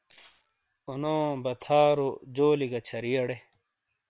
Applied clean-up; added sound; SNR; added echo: neural separator model SepFormer WHAM!.